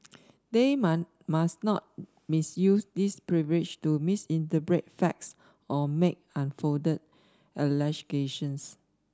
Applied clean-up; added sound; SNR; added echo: none; none; none; none.